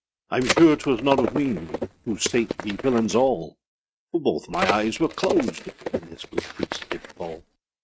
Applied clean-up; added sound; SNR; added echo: neural mask model RNNoise.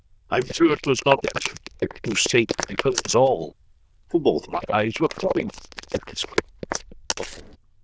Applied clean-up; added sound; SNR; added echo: neural diffusion model UNIVERSE++.